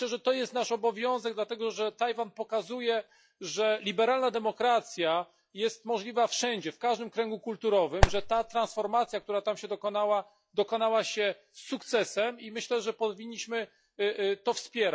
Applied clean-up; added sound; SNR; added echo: classical method log-MMSE.